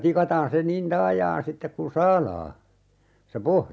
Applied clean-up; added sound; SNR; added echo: none; none; none; none.